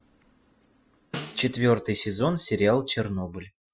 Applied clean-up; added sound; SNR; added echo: classical method Wiener filter.